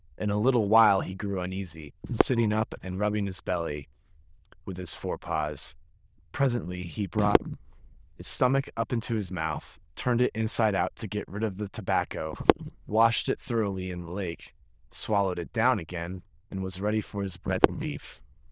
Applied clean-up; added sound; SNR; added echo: neural diffusion model UNIVERSE++.